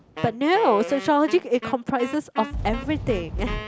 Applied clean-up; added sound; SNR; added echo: none; Wind instrument, woodwind instrument + Fireworks; 9 dB; none.